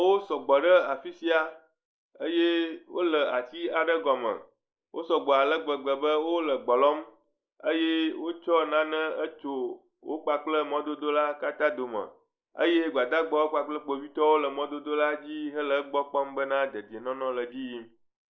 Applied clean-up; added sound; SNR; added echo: neural mask model Resemble Enhance denoiser.